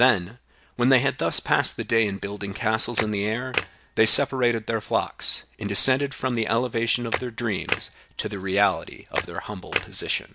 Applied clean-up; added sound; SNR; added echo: none; Camera; 10 dB; none.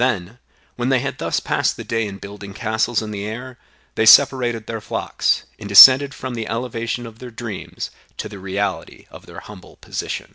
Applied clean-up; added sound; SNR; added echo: none; none; none; none.